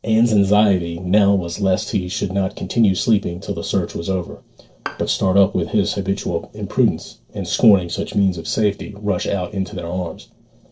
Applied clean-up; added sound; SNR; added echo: neural separator model SepFormer DNS4.